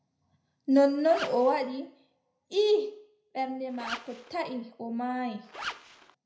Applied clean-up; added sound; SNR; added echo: none; Zipper (clothing); 11 dB; reverberation time 0.5 s.